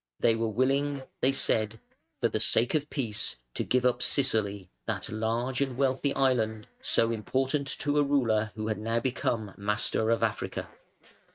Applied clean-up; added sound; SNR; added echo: neural mask model RNNoise.